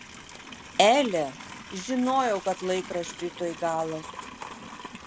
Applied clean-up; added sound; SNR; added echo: none; Livestock, farm animals, working animals; 14 dB; none.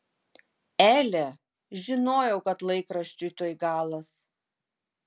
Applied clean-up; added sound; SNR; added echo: none; none; none; none.